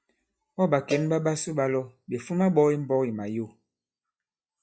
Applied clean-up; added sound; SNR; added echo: classical method log-MMSE.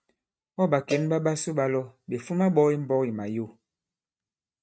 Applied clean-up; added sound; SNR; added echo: neural mask model RNNoise.